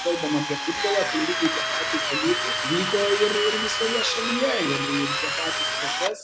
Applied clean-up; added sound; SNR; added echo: none; Drill; 0 dB; none.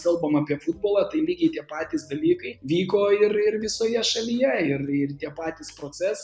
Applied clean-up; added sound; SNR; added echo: none; none; none; none.